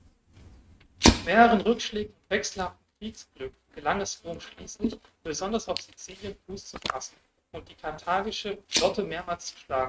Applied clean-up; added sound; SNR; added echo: neural mask model RNNoise.